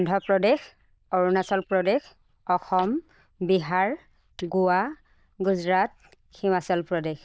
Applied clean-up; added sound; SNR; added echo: neural diffusion model UNIVERSE++.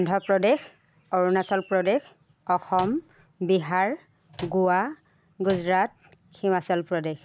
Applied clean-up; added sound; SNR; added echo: none; Microwave oven; 18 dB; none.